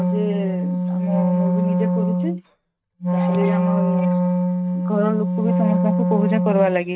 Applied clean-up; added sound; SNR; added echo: neural mask model RNNoise.